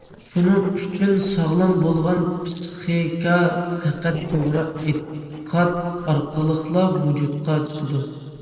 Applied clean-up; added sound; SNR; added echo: neural separator model SepFormer DNS4.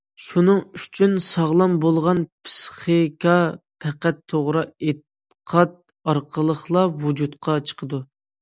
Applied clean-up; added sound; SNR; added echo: none; none; none; none.